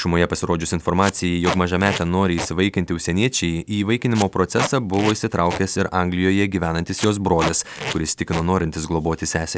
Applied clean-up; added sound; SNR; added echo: none; Packing tape, duct tape; 10 dB; none.